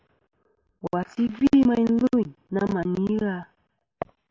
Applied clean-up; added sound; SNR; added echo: none; none; none; none.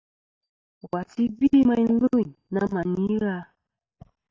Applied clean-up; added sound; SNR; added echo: neural mask model DeepFilterNet 3.